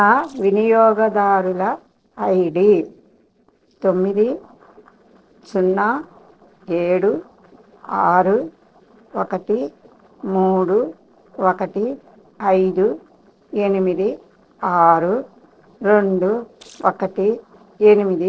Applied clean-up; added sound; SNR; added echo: neural separator model SepFormer DNS4.